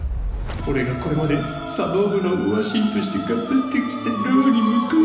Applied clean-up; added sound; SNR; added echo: none; Fire; 12 dB; reverberation time 1.0 s.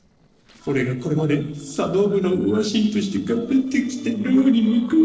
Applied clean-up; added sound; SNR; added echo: neural separator model SepFormer DNS4.